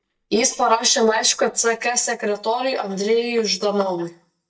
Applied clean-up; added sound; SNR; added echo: neural mask model DeepFilterNet 3.